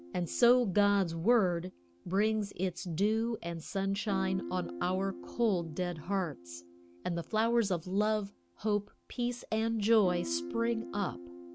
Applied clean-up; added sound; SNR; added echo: none; Guitar; 14 dB; none.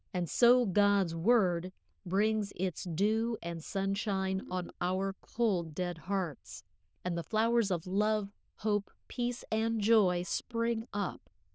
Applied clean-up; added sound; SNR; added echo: neural diffusion model UNIVERSE++.